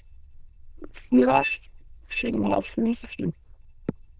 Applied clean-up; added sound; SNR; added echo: neural diffusion model UNIVERSE++.